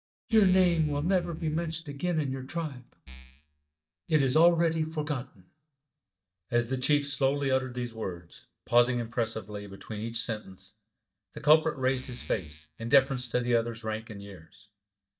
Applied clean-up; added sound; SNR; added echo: neural mask model DeepFilterNet 3.